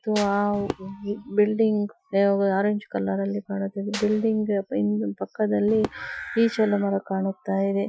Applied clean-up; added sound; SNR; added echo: classical method Wiener filter.